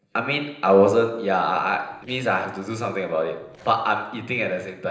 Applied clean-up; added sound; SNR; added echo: neural separator model SepFormer DNS4.